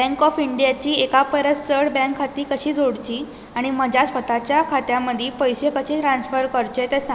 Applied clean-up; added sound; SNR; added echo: none; none; none; none.